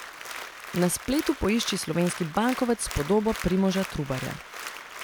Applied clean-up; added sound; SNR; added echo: none; Applause; 11 dB; none.